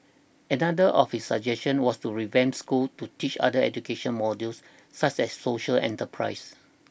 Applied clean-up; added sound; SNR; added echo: none; none; none; none.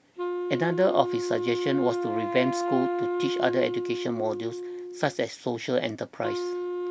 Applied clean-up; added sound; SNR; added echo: none; Wind instrument, woodwind instrument; 2 dB; none.